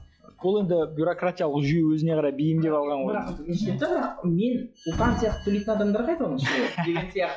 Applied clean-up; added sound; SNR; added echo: classical method log-MMSE.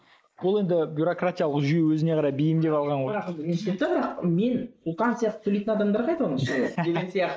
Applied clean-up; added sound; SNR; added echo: neural mask model Resemble Enhance denoiser.